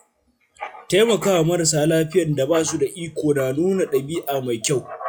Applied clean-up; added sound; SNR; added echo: classical method log-MMSE.